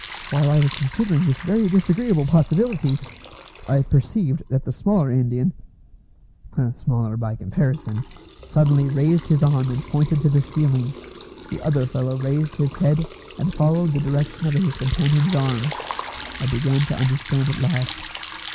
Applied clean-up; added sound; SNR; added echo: none; Liquid; 13 dB; none.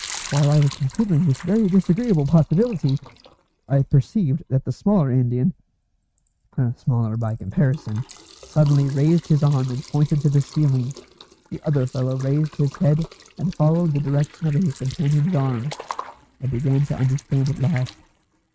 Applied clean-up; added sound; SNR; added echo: neural mask model RNNoise.